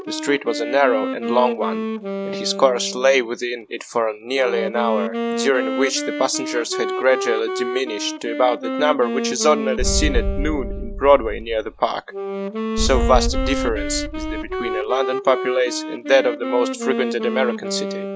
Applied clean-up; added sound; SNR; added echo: none; Wind instrument, woodwind instrument + Boom; 3 dB; none.